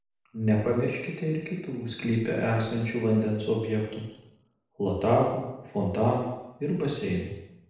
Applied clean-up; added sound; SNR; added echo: none; none; none; reverberation time 1.0 s.